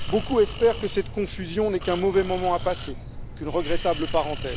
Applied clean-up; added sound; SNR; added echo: none; Cricket + Breathing; 7 dB; none.